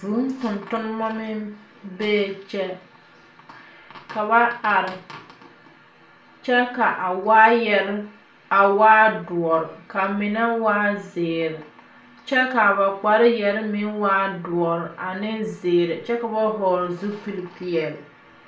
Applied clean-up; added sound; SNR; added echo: none; none; none; reverberation time 0.4 s.